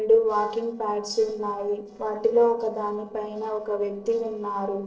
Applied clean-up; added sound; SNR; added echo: neural separator model SepFormer DNS4.